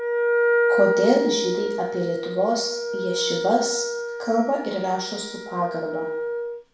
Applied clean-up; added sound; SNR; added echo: none; Wind instrument, woodwind instrument; 0 dB; reverberation time 0.7 s.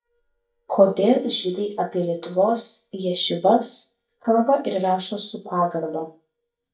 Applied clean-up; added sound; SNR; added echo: neural mask model DeepFilterNet 3.